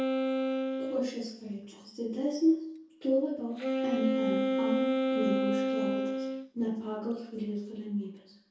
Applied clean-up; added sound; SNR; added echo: none; Wind instrument, woodwind instrument; -1 dB; reverberation time 0.6 s.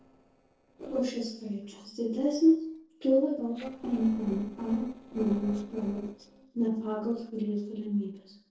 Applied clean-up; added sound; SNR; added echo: neural separator model SepFormer DNS4.